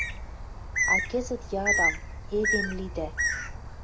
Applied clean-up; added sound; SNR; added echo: none; Bird; -4 dB; none.